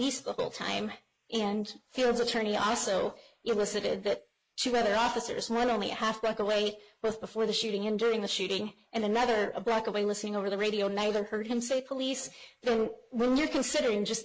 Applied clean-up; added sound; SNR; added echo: neural mask model Resemble Enhance denoiser.